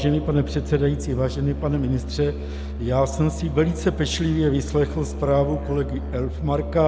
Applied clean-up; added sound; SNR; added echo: none; Musical instrument; 7 dB; none.